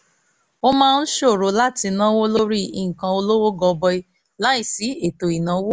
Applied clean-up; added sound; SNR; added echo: none; none; none; none.